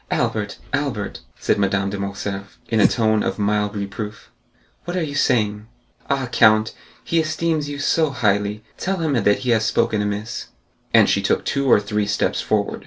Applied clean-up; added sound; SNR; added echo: none; Whoosh, swoosh, swish; -1 dB; none.